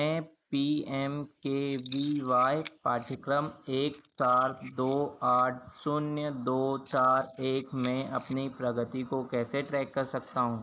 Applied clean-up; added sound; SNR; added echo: neural mask model Resemble Enhance denoiser.